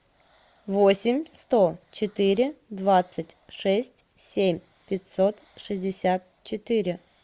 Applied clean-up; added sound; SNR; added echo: none; none; none; none.